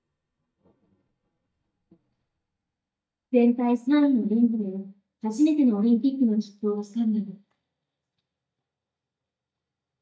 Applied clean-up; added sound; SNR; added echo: neural mask model DeepFilterNet 3.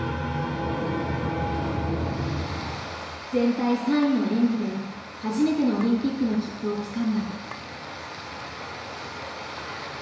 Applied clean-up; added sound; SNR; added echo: none; Chink, clink; 18 dB; reverberation time 1.0 s.